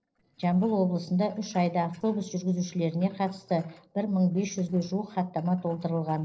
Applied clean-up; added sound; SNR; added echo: neural separator model SepFormer DNS4.